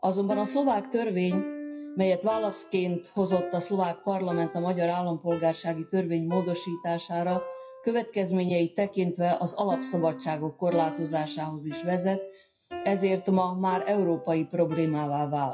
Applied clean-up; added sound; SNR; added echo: classical method WPE with log-MMSE.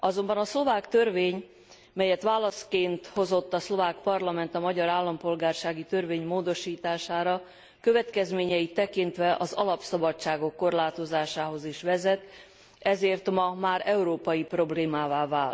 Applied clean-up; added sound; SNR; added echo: none; none; none; none.